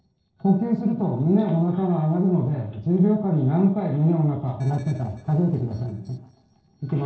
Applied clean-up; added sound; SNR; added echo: neural separator model SepFormer DNS4.